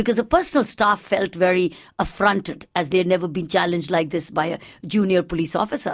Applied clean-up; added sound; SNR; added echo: none; none; none; none.